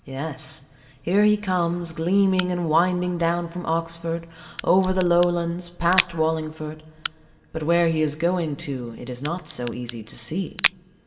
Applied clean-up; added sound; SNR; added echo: none; Crack; 11 dB; reverberation time 1.5 s.